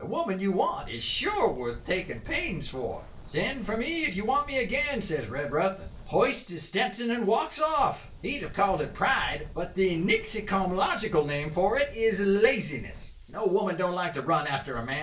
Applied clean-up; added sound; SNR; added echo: none; Wind; 16 dB; reverberation time 0.3 s.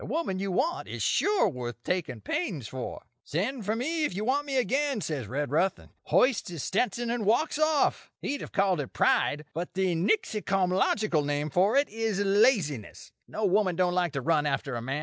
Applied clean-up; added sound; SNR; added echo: none; none; none; none.